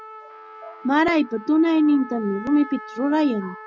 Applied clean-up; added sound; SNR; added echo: none; Trumpet; 17 dB; none.